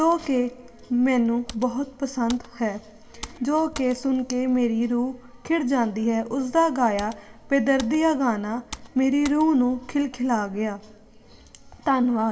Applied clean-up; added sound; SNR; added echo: none; Computer keyboard; 19 dB; reverberation time 0.4 s.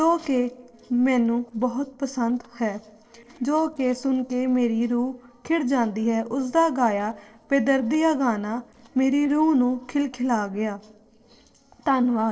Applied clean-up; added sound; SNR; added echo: neural separator model SepFormer DNS4.